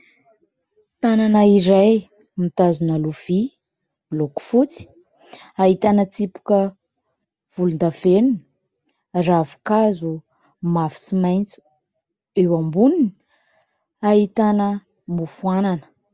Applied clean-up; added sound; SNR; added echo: none; none; none; none.